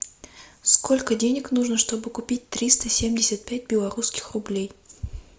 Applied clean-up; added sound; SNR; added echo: none; none; none; none.